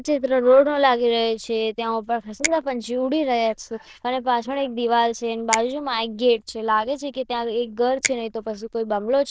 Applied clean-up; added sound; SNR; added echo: neural diffusion model UNIVERSE++.